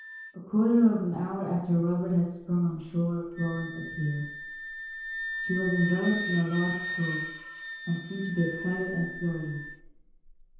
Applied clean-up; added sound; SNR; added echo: none; Wind instrument, woodwind instrument; 10 dB; reverberation time 0.9 s.